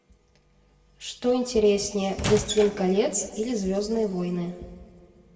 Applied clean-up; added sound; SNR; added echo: none; Squeak / Wood; 6 dB; reverberation time 1.6 s.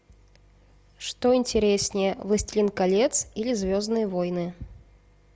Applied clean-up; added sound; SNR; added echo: none; none; none; none.